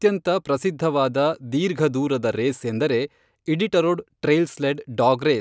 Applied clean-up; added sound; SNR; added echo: none; none; none; none.